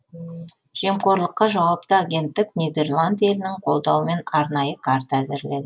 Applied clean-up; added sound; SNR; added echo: none; none; none; none.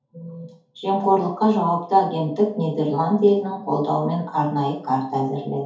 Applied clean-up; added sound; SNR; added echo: none; none; none; reverberation time 0.5 s.